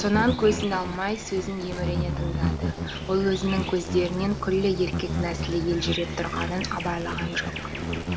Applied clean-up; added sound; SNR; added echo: none; Insect; 3 dB; none.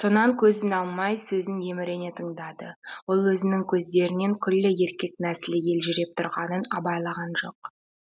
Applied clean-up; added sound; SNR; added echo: none; none; none; none.